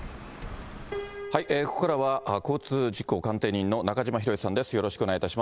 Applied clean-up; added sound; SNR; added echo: none; Piano; 16 dB; none.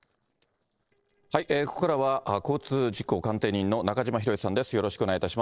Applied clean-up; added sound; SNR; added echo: neural separator model SepFormer DNS4.